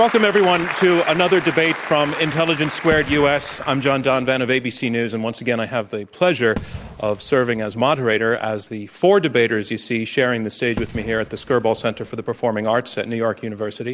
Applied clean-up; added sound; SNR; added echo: none; Fireworks; 18 dB; none.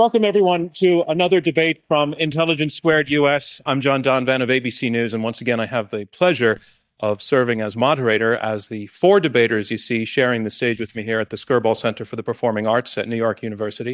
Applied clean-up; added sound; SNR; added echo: neural mask model DeepFilterNet 3.